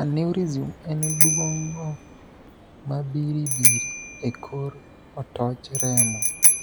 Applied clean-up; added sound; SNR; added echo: none; Bicycle bell; -3 dB; none.